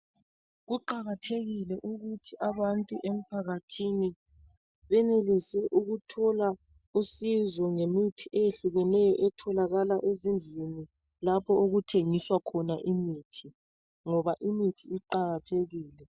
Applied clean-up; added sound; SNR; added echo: none; none; none; none.